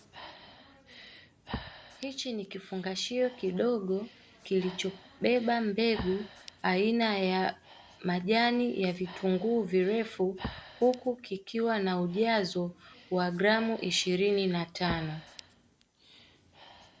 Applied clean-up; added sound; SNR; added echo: none; Breathing; 18 dB; none.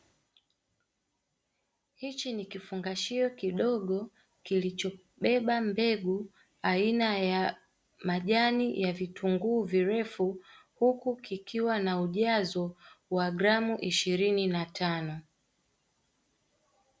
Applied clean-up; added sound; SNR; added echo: none; none; none; none.